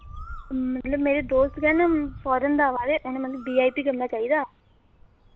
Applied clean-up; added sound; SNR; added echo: none; Bird; 17 dB; none.